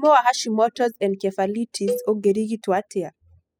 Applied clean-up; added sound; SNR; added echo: classical method spectral subtraction.